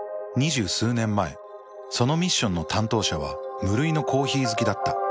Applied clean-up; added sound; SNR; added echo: none; none; none; none.